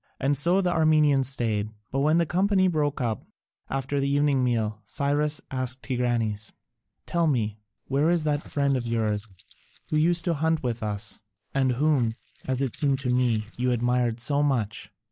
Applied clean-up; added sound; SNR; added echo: neural mask model Resemble Enhance denoiser.